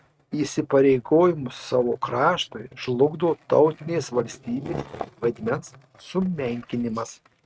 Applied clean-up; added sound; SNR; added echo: neural mask model RNNoise.